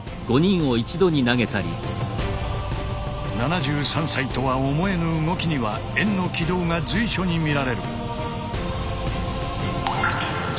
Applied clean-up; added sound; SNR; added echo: none; none; none; none.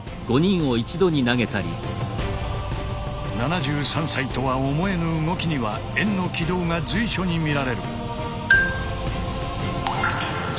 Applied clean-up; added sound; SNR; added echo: none; Marimba, xylophone; 0 dB; none.